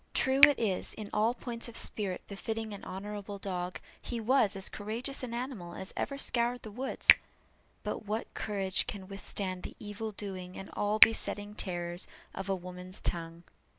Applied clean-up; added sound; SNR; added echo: none; Finger snapping; 2 dB; none.